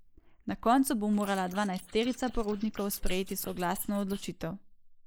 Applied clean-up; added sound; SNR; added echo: neural mask model Resemble Enhance denoiser.